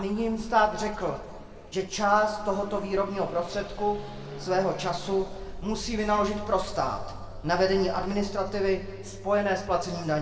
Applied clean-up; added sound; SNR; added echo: none; Car passing by / Accelerating, revving, vroom; 12 dB; reverberation time 1.7 s.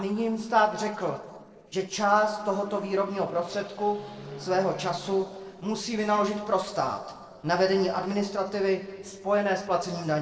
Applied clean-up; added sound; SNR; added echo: neural separator model SepFormer DNS4.